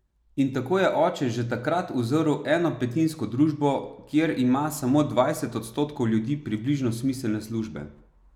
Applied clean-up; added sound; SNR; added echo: none; none; none; none.